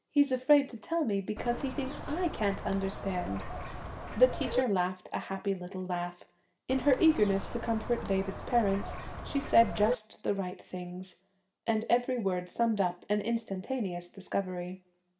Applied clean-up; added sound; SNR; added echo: none; Bird; 7 dB; reverberation time 0.4 s.